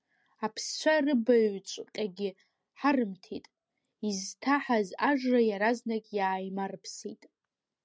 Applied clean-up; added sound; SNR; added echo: none; none; none; none.